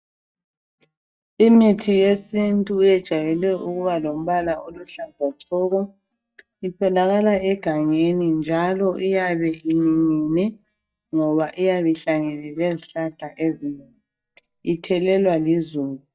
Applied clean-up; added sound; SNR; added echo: neural mask model DeepFilterNet 3.